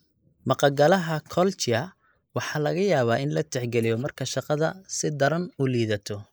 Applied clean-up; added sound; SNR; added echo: neural mask model Resemble Enhance denoiser.